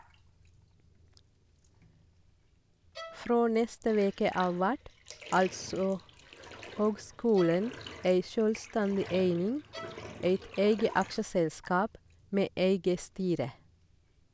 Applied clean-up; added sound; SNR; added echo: none; Bowed string instrument + Bathtub (filling or washing); 18 dB; none.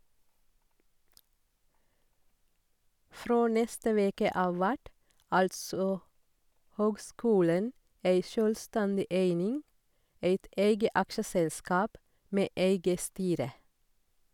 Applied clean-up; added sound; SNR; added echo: none; none; none; none.